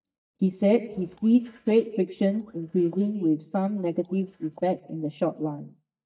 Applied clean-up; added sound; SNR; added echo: neural mask model DeepFilterNet 3.